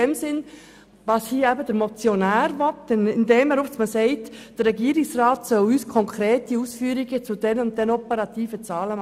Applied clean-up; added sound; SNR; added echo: none; none; none; none.